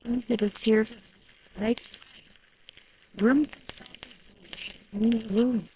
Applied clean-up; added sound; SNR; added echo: neural separator model SepFormer WHAM!.